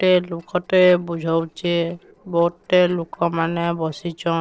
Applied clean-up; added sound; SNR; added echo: neural separator model SepFormer DNS4.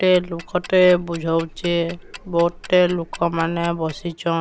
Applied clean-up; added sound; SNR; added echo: none; Tick-tock; 19 dB; none.